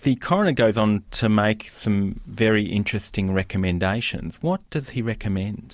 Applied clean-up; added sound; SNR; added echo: none; none; none; none.